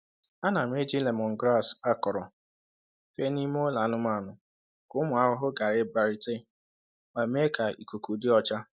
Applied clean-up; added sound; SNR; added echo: none; none; none; none.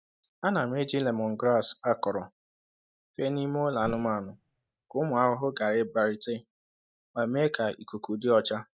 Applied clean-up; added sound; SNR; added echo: neural mask model RNNoise.